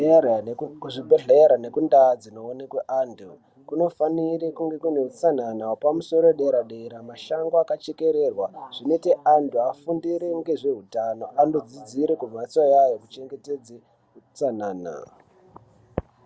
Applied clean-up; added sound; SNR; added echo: none; none; none; none.